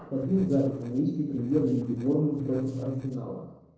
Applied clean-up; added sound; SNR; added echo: neural separator model SepFormer DNS4.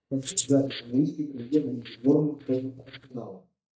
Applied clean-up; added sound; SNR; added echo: neural mask model DeepFilterNet 3.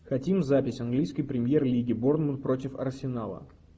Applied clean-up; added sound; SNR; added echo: none; none; none; none.